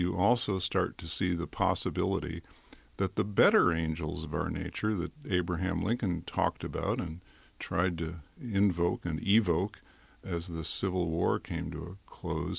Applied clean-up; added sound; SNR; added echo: none; none; none; none.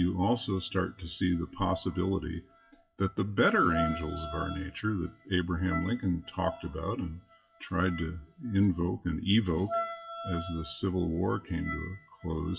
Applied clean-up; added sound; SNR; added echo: classical method WPE with log-MMSE.